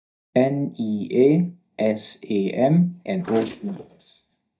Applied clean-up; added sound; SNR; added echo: neural mask model DeepFilterNet 3.